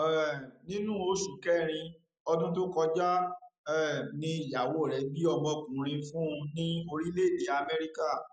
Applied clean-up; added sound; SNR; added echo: none; none; none; none.